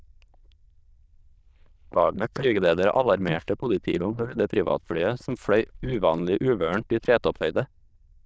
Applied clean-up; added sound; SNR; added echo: neural diffusion model UNIVERSE++.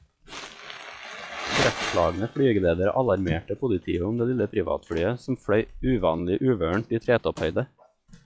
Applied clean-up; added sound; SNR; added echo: classical method log-MMSE.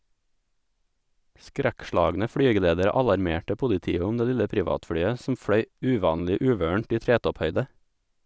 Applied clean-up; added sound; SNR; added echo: none; none; none; none.